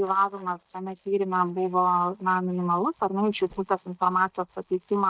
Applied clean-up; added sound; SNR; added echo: neural mask model DeepFilterNet 3.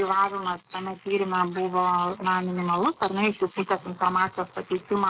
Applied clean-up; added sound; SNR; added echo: neural mask model Resemble Enhance denoiser.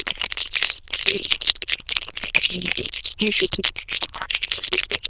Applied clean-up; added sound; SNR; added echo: neural diffusion model UNIVERSE++.